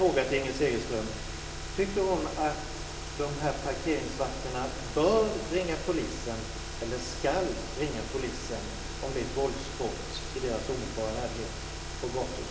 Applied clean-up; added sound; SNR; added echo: none; Car; 10 dB; reverberation time 1.0 s.